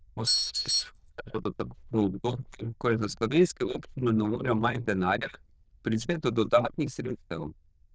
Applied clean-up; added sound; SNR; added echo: neural diffusion model UNIVERSE++.